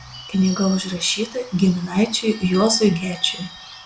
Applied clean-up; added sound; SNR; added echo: none; Bird / Bell; 17 dB; none.